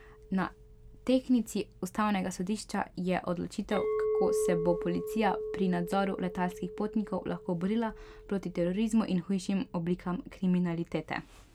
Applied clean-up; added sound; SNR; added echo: none; Chink, clink; 7 dB; none.